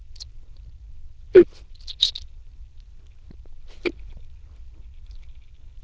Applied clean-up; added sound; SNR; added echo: neural diffusion model UNIVERSE++.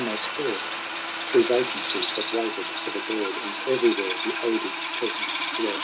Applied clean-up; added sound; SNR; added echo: none; Drill; 1 dB; none.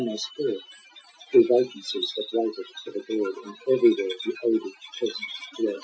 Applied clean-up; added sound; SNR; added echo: classical method Wiener filter.